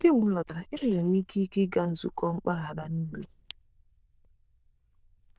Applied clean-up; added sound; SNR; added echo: neural diffusion model UNIVERSE++.